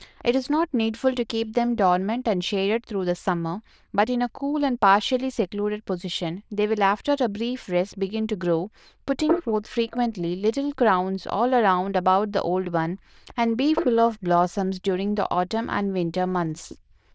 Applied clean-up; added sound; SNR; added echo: neural diffusion model UNIVERSE++.